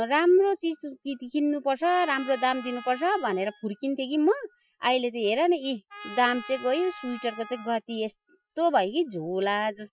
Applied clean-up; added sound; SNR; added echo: classical method Wiener filter.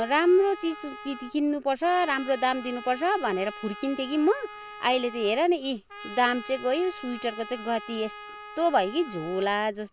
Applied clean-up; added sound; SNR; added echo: none; Trumpet; 16 dB; none.